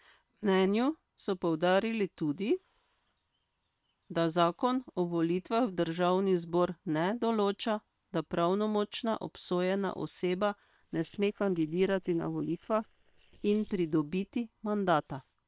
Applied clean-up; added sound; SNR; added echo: neural separator model SepFormer WHAM!.